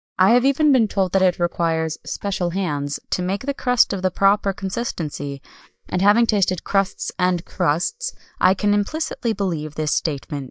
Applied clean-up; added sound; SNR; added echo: neural mask model DeepFilterNet 3.